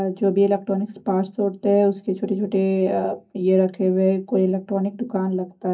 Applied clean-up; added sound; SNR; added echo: none; none; none; reverberation time 0.3 s.